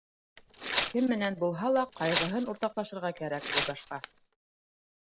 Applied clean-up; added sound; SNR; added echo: none; Tearing; -1 dB; none.